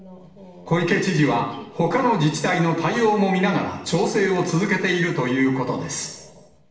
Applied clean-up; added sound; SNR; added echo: none; Camera; 19 dB; reverberation time 0.8 s.